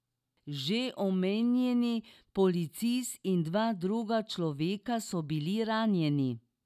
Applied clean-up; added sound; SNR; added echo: none; none; none; none.